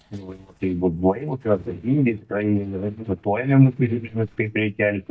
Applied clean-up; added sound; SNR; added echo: neural mask model DeepFilterNet 3.